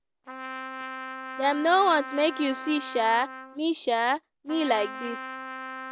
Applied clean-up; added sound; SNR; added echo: none; Trumpet; 11 dB; none.